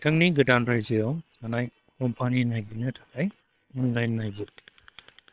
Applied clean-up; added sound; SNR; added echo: neural separator model SepFormer WHAM!.